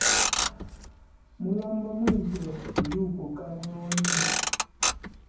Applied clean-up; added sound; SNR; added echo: none; Motor vehicle (road); -3 dB; reverberation time 0.9 s.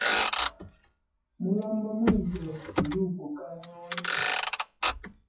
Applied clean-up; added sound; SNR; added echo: classical method WPE with log-MMSE.